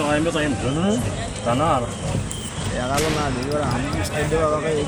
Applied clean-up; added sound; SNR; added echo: none; Gunshot, gunfire; 11 dB; none.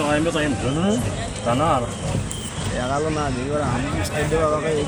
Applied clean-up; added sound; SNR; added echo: none; none; none; none.